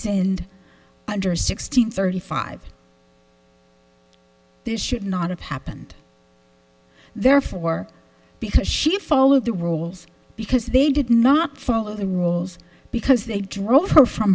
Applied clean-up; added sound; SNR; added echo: none; none; none; none.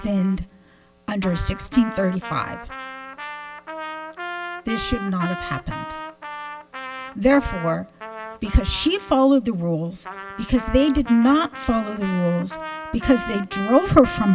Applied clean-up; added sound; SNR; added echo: none; Trumpet; 12 dB; none.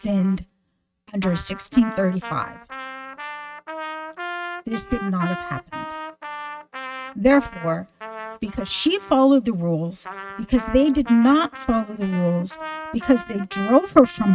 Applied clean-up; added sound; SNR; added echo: neural mask model RNNoise.